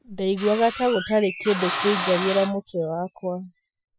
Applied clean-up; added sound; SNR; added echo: classical method Wiener filter.